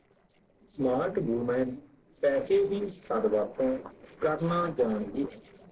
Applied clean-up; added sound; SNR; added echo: neural separator model SepFormer DNS4.